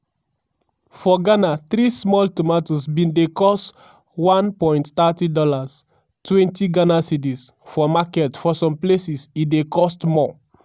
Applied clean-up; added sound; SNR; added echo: none; none; none; none.